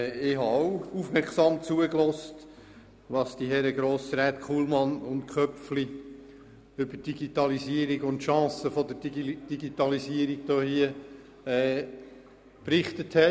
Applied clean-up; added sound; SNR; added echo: none; none; none; none.